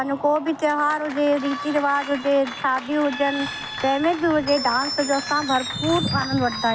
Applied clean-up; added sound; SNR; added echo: none; Screech + Applause; 10 dB; none.